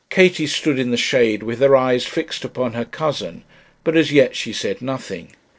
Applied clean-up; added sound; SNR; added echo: neural separator model SepFormer DNS4.